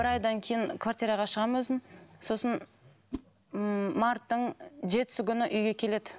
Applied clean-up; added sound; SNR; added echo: none; Whoosh, swoosh, swish; 18 dB; none.